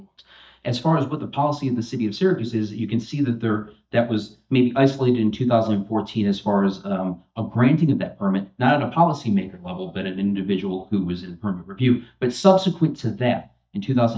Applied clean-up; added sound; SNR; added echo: neural mask model DeepFilterNet 3.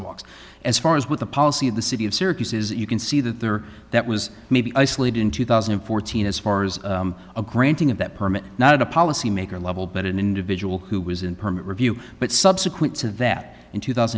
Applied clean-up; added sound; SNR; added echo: none; none; none; none.